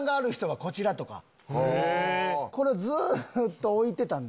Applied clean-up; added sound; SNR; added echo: none; none; none; none.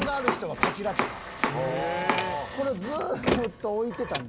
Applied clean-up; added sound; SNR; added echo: none; Printer + Domestic sounds, home sounds; 1 dB; none.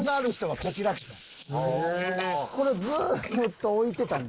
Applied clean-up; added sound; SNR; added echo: neural mask model Resemble Enhance denoiser.